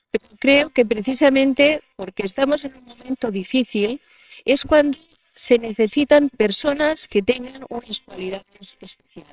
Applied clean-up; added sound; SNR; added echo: neural separator model SepFormer WHAMR!.